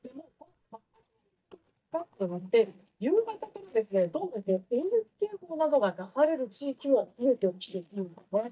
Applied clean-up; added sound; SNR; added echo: neural mask model DeepFilterNet 3.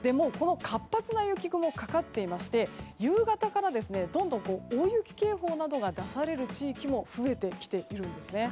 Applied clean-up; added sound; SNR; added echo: none; none; none; none.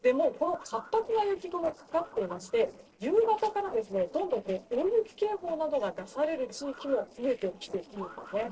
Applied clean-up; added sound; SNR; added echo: neural separator model SepFormer DNS4.